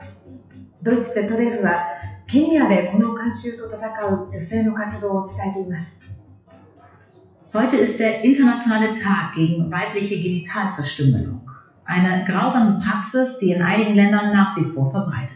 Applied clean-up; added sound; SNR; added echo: classical method WPE with log-MMSE.